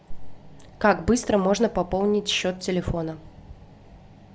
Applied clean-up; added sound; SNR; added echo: none; none; none; none.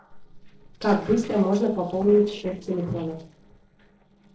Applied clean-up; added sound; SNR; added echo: neural separator model SepFormer DNS4.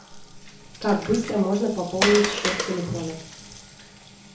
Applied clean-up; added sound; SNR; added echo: none; Water; 6 dB; reverberation time 0.7 s.